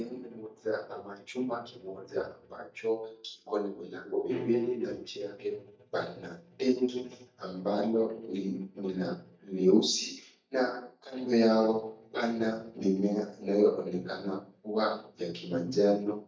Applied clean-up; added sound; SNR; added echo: neural mask model DeepFilterNet 3.